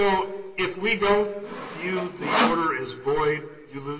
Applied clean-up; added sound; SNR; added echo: none; Sawing; 3 dB; reverberation time 2.5 s.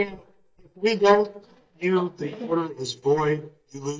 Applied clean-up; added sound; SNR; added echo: neural mask model DeepFilterNet 3.